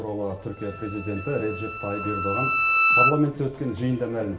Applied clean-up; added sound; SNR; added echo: none; Bowed string instrument; -1 dB; reverberation time 0.6 s.